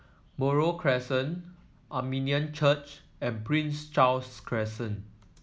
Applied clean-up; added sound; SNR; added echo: none; none; none; none.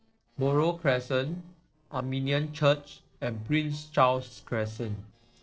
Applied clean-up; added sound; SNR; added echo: neural separator model SepFormer DNS4.